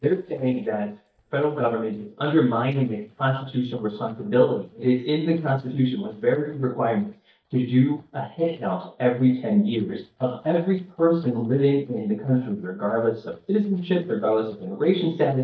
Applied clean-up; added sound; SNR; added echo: neural mask model DeepFilterNet 3.